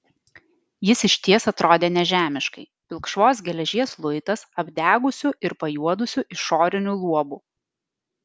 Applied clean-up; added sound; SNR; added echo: none; none; none; none.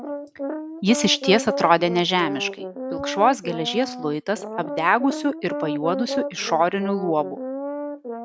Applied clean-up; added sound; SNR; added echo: none; Brass instrument; 7 dB; none.